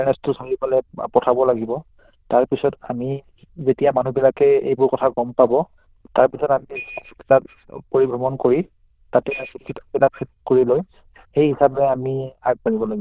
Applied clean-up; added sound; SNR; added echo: neural diffusion model UNIVERSE++.